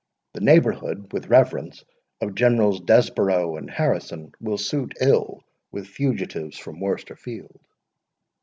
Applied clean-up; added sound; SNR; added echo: none; none; none; none.